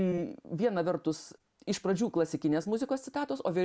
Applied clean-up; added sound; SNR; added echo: none; none; none; none.